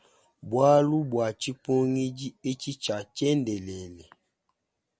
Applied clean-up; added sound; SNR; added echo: none; none; none; none.